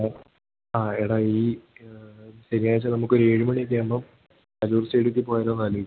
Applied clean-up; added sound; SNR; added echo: none; none; none; none.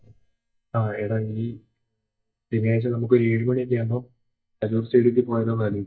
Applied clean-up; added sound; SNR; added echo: neural mask model DeepFilterNet 3.